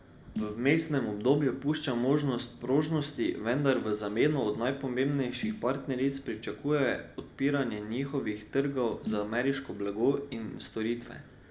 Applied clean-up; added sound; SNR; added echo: none; Snare drum; 13 dB; reverberation time 0.8 s.